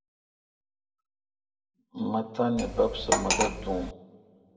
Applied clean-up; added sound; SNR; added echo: none; Cutlery, silverware; -2 dB; reverberation time 1.5 s.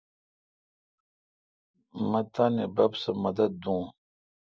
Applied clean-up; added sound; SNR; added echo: none; none; none; none.